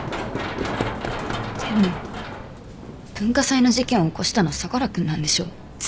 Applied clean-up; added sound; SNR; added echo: none; Run; 7 dB; none.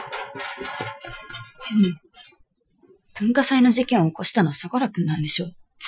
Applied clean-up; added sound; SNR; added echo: classical method Wiener filter.